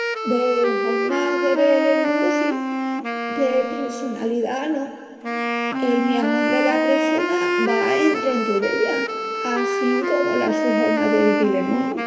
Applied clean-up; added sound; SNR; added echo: none; Wind instrument, woodwind instrument; -1 dB; reverberation time 1.9 s.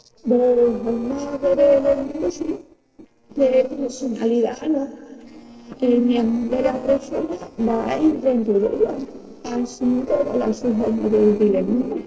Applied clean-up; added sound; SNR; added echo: neural separator model SepFormer DNS4.